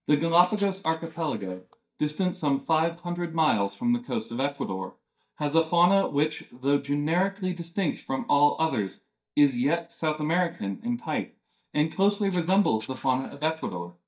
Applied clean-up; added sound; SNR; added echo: neural mask model DeepFilterNet 3.